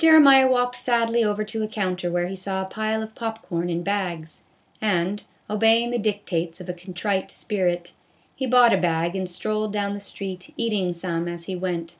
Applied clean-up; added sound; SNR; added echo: none; none; none; none.